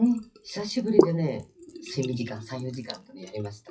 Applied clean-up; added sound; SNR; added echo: classical method WPE with log-MMSE.